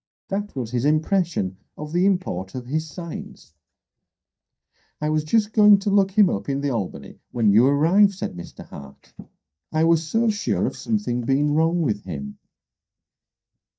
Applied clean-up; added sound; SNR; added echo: neural mask model DeepFilterNet 3.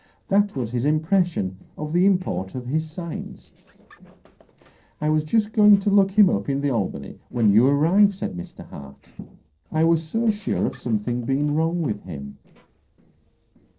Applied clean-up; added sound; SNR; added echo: neural separator model SepFormer DNS4.